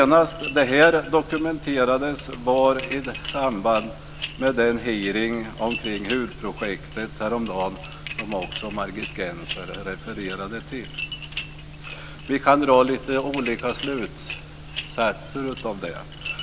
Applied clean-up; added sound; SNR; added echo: none; Dishes, pots, and pans; 12 dB; none.